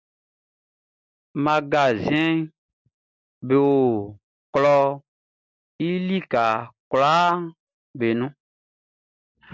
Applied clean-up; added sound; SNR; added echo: none; none; none; none.